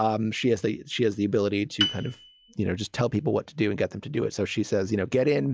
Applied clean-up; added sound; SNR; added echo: classical method log-MMSE.